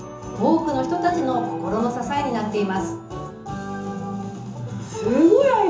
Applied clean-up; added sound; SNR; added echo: none; none; none; reverberation time 0.8 s.